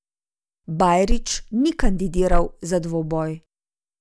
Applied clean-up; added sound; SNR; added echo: none; none; none; none.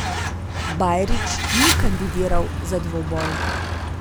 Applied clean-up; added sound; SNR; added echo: none; Truck; 0 dB; none.